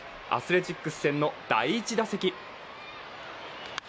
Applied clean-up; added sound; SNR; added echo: none; none; none; none.